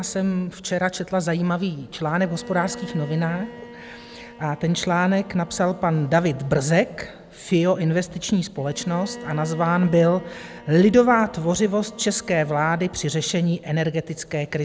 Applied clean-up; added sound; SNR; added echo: none; Bowed string instrument; 20 dB; none.